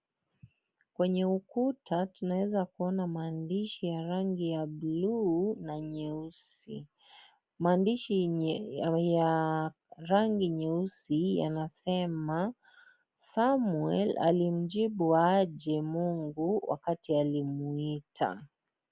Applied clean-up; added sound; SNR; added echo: none; none; none; none.